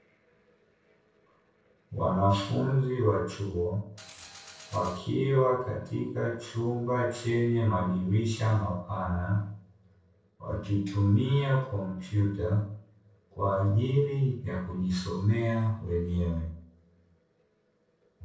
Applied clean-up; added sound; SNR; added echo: neural separator model SepFormer DNS4.